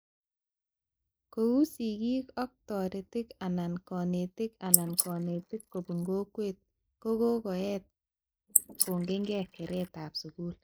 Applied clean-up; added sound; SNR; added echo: neural mask model Resemble Enhance denoiser.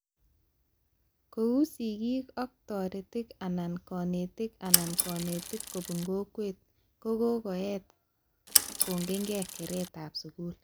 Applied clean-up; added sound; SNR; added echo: none; Mechanisms / Bicycle; -3 dB; none.